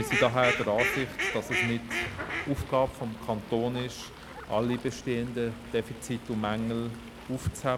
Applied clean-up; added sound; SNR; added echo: none; Fowl; 5 dB; none.